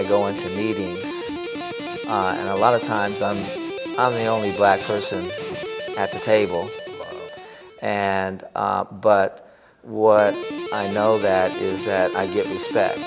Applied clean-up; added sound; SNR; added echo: none; Guitar; 8 dB; none.